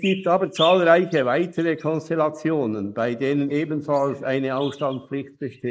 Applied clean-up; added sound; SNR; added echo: neural mask model Resemble Enhance denoiser.